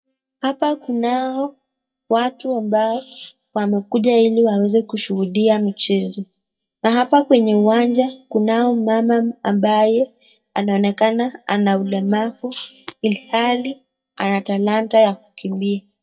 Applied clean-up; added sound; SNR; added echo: neural mask model DeepFilterNet 3.